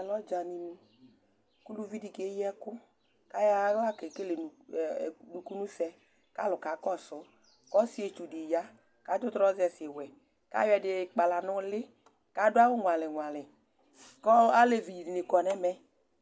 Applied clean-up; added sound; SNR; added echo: none; none; none; none.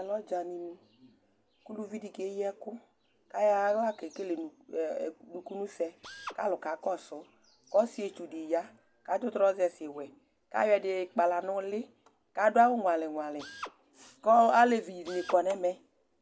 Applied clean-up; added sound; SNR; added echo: none; Drill; 15 dB; none.